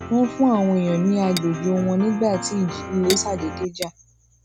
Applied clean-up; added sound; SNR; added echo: none; Tap / Glass + Piano; 11 dB; none.